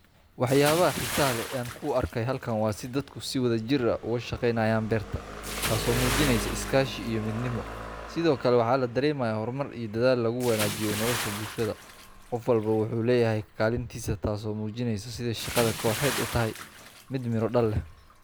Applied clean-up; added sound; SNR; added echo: none; Engine + Bathtub (filling or washing) / Splash, splatter; 9 dB; none.